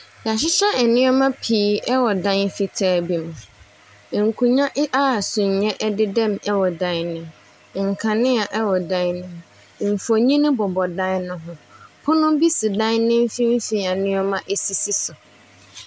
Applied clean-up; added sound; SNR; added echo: none; none; none; none.